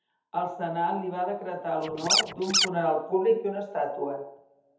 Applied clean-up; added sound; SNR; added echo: none; Scratching (performance technique); -3 dB; reverberation time 0.7 s.